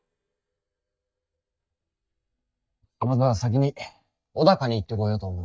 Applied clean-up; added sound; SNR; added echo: neural mask model DeepFilterNet 3.